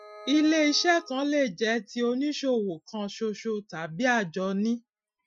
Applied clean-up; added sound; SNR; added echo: classical method Wiener filter.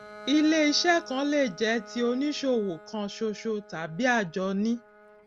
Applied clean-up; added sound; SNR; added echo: none; Bowed string instrument; 20 dB; none.